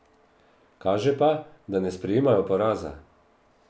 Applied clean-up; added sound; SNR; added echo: none; none; none; none.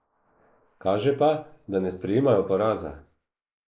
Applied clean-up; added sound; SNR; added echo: neural mask model Resemble Enhance denoiser.